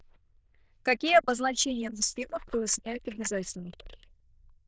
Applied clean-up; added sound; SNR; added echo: neural diffusion model UNIVERSE++.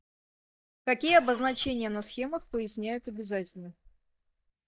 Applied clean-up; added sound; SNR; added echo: neural mask model DeepFilterNet 3.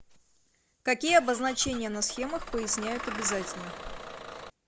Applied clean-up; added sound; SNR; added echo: none; Engine starting / Bus; 9 dB; none.